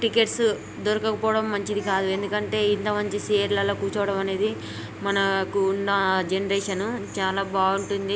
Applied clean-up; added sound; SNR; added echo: none; none; none; none.